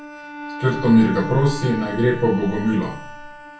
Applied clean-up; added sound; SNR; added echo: none; Bowed string instrument; 13 dB; reverberation time 0.2 s.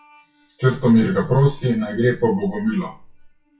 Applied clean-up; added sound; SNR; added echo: classical method WPE with log-MMSE.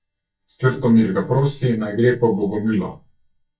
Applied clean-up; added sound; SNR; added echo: neural mask model DeepFilterNet 3.